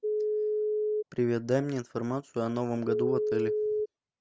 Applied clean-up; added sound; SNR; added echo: none; Telephone; -4 dB; none.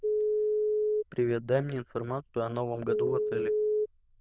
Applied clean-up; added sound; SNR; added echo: neural diffusion model UNIVERSE++.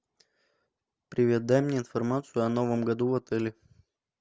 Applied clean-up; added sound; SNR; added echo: none; none; none; none.